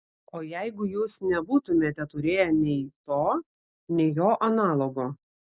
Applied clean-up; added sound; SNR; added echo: none; none; none; none.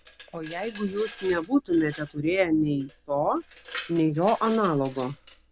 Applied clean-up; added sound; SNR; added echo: none; Glass; 18 dB; none.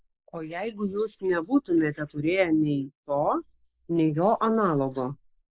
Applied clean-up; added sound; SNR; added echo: neural mask model Resemble Enhance denoiser.